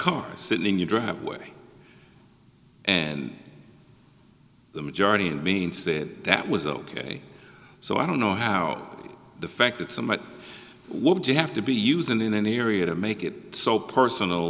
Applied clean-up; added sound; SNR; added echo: none; none; none; none.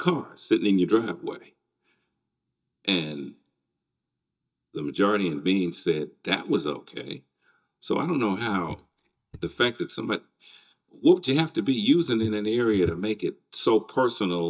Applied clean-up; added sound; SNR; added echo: neural mask model DeepFilterNet 3.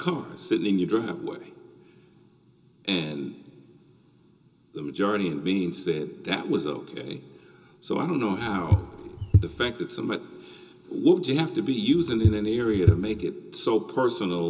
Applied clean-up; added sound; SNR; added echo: none; Walk, footsteps / Bird vocalization, bird call, bird song; -1 dB; reverberation time 0.2 s.